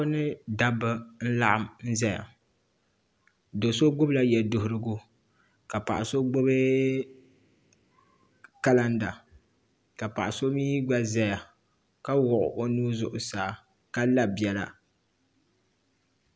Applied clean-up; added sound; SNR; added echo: none; none; none; none.